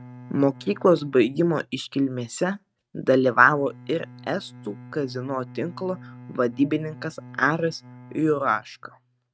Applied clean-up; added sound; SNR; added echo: neural mask model RNNoise.